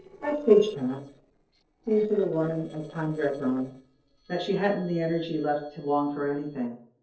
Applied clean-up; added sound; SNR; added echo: neural separator model SepFormer DNS4.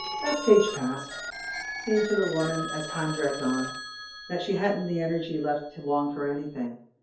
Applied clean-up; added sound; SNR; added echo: none; Telephone; 10 dB; reverberation time 0.5 s.